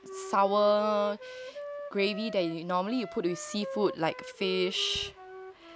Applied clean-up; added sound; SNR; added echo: none; Wind instrument, woodwind instrument; 12 dB; none.